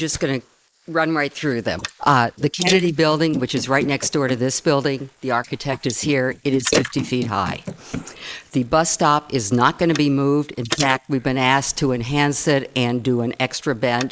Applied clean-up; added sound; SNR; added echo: neural mask model Resemble Enhance denoiser.